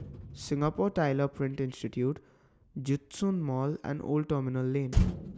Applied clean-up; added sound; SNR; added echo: none; Motor vehicle (road); 6 dB; none.